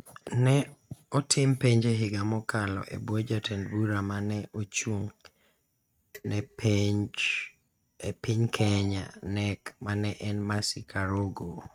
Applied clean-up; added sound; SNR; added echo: neural mask model RNNoise.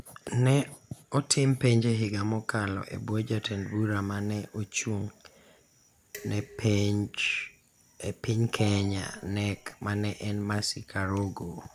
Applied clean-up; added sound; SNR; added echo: none; Dishes, pots, and pans + Gong; 18 dB; none.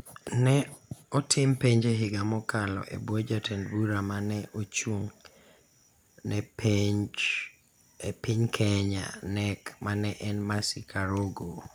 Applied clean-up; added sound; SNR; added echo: none; none; none; none.